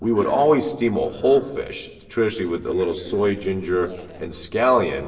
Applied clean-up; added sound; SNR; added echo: neural separator model SepFormer DNS4.